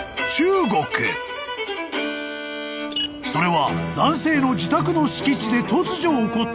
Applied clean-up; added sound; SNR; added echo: none; none; none; none.